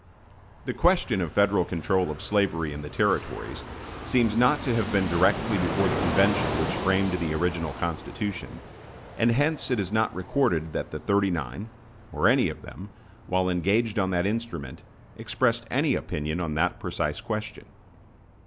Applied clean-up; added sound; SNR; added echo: none; Fixed-wing aircraft, airplane; 10 dB; none.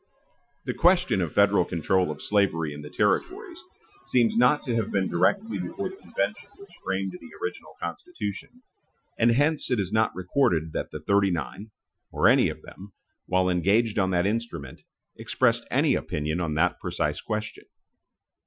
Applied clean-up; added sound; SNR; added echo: classical method Wiener filter.